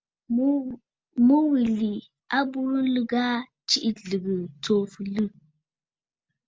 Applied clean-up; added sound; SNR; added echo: none; none; none; none.